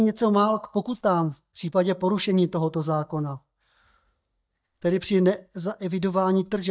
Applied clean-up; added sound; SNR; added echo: neural mask model DeepFilterNet 3.